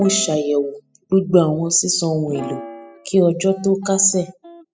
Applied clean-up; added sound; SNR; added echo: classical method spectral subtraction.